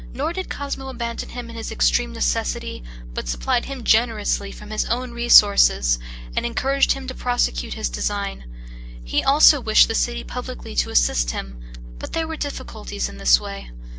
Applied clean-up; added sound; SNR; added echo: none; none; none; none.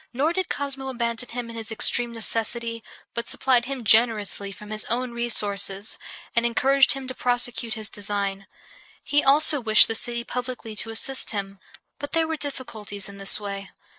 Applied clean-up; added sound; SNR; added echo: neural mask model Resemble Enhance denoiser.